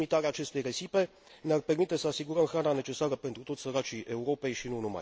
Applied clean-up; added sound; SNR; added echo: none; none; none; none.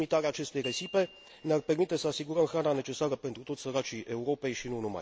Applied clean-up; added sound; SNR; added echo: none; Glockenspiel; 19 dB; none.